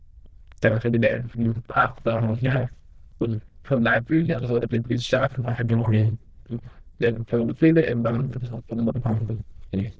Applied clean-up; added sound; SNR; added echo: neural diffusion model UNIVERSE++.